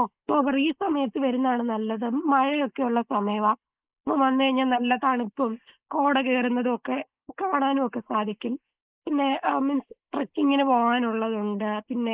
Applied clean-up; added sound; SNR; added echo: neural mask model Resemble Enhance denoiser.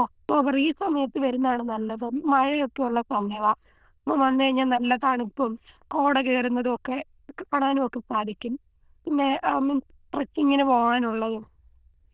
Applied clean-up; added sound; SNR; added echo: neural diffusion model UNIVERSE++.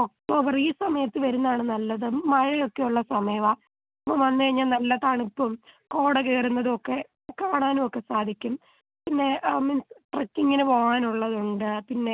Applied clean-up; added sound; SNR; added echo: none; none; none; none.